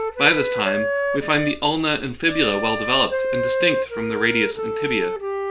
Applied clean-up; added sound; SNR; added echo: none; Wind instrument, woodwind instrument; 2 dB; none.